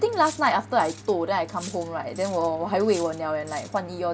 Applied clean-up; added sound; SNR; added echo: none; Cutlery, silverware; 20 dB; none.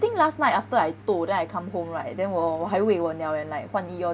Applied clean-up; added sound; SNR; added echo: none; none; none; none.